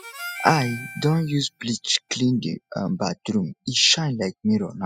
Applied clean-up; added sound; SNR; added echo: classical method spectral subtraction.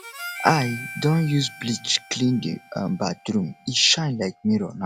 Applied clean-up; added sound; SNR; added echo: none; Harmonica; 16 dB; none.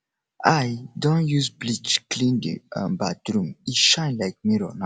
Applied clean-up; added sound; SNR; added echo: none; none; none; none.